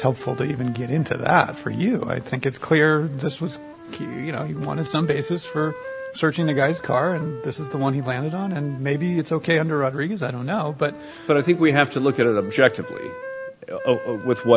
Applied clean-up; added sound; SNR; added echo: none; Wind instrument, woodwind instrument; 15 dB; none.